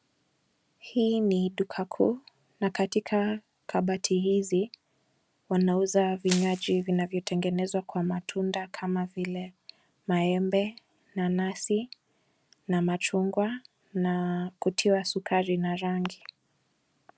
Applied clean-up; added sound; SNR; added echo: none; Crushing; 12 dB; none.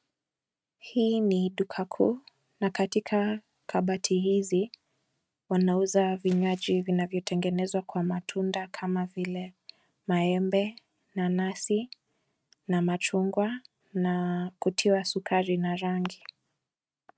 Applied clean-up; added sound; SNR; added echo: neural mask model RNNoise.